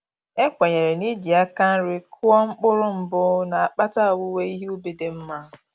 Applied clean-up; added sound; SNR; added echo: none; none; none; none.